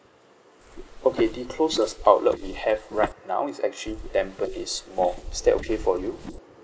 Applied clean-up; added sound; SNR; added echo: neural mask model Resemble Enhance denoiser.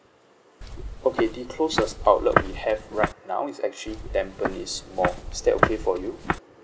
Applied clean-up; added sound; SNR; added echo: none; Walk, footsteps; 2 dB; none.